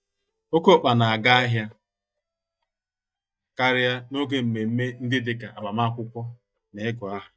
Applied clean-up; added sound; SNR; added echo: neural mask model DeepFilterNet 3.